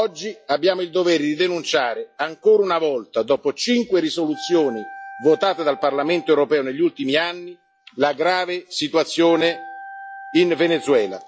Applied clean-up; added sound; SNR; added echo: classical method log-MMSE.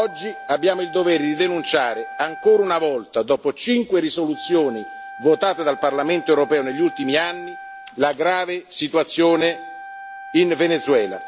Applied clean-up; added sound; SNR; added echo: none; Wind instrument, woodwind instrument; 16 dB; none.